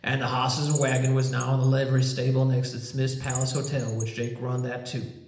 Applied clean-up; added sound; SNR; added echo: none; Bird vocalization, bird call, bird song; 16 dB; reverberation time 0.8 s.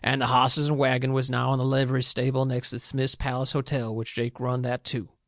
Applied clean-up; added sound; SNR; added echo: none; none; none; none.